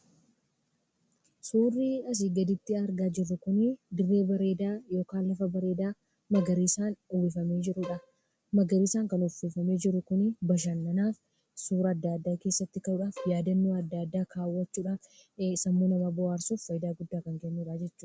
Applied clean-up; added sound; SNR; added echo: none; Bowed string instrument; 16 dB; none.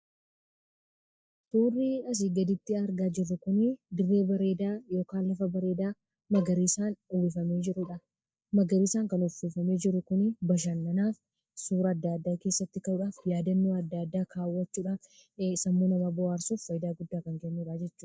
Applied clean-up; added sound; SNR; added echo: neural mask model DeepFilterNet 3.